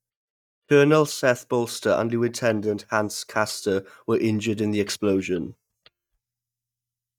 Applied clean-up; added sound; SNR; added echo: neural mask model DeepFilterNet 3.